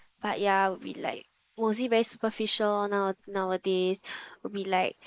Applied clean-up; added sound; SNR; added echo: neural mask model Resemble Enhance denoiser.